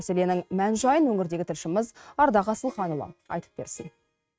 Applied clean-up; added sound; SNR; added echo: neural mask model RNNoise.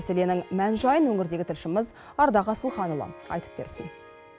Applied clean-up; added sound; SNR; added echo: none; Harp; 19 dB; none.